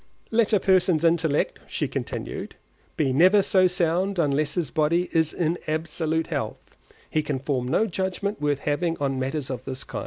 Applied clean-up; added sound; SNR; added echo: none; none; none; none.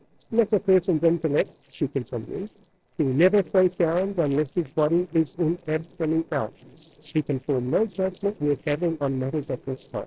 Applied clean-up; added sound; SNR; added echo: neural separator model SepFormer DNS4.